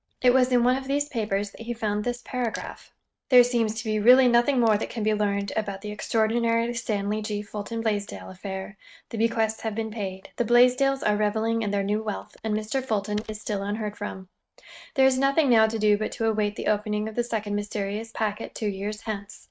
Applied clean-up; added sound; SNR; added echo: neural mask model RNNoise.